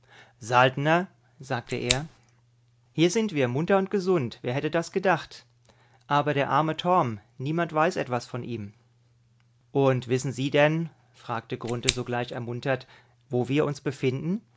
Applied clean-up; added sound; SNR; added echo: none; Scissors; 4 dB; none.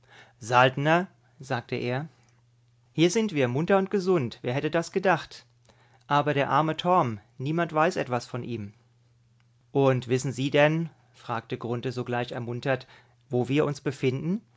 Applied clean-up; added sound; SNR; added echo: none; none; none; none.